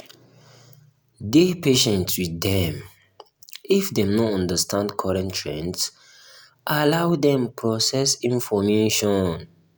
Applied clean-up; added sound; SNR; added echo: none; none; none; none.